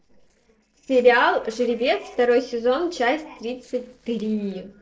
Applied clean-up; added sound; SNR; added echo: neural separator model SepFormer DNS4.